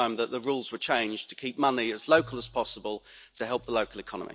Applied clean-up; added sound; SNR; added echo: none; none; none; none.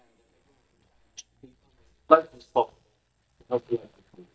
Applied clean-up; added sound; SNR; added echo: neural mask model DeepFilterNet 3.